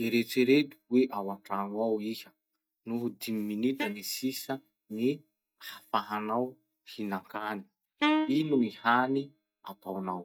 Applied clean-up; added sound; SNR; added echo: neural mask model DeepFilterNet 3.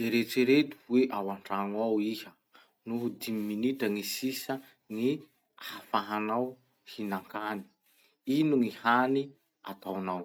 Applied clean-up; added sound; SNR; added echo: none; none; none; none.